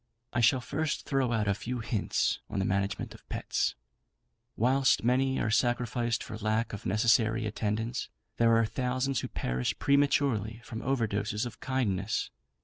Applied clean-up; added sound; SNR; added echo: none; none; none; none.